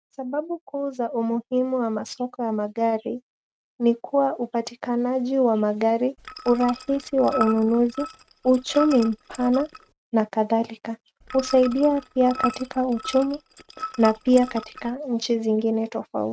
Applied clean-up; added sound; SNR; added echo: neural mask model RNNoise.